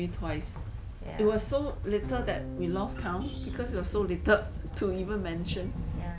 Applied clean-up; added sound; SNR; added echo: none; Train + Electric guitar / Strum; 4 dB; none.